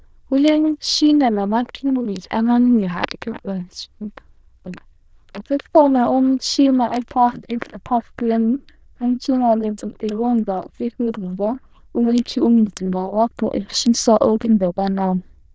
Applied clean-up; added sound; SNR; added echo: neural diffusion model UNIVERSE++.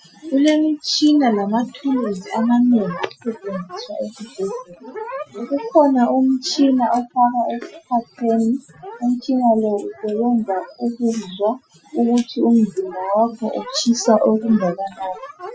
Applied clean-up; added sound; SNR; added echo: classical method Wiener filter.